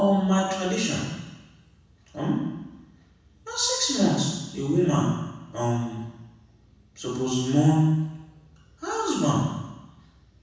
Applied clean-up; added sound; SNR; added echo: none; none; none; reverberation time 1.1 s.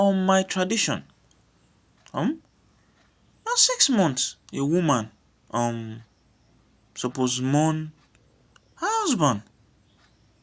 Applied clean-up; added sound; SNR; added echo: none; none; none; none.